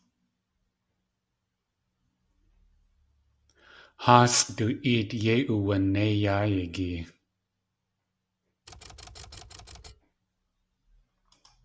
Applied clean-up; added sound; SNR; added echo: none; Typewriter; 18 dB; none.